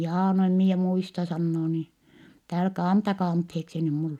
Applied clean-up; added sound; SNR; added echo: none; none; none; none.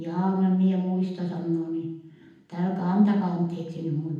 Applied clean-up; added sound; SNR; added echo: none; none; none; reverberation time 0.8 s.